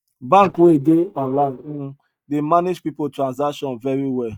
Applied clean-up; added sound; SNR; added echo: neural mask model DeepFilterNet 3.